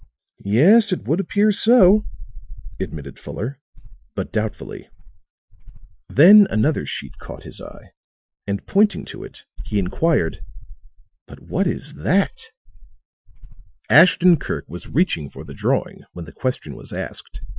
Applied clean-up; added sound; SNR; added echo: classical method Wiener filter.